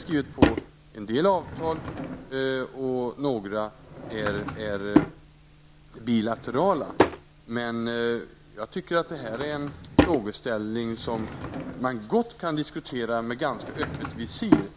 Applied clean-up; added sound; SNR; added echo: none; Drawer open or close / Wood; 2 dB; none.